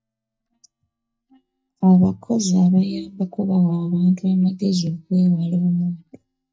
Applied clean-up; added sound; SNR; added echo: neural mask model DeepFilterNet 3.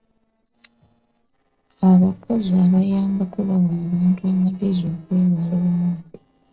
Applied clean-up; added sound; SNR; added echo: neural separator model SepFormer DNS4.